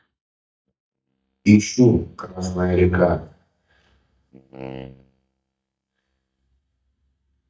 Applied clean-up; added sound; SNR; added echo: neural mask model DeepFilterNet 3.